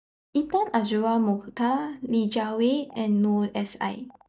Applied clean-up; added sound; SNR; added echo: neural mask model DeepFilterNet 3.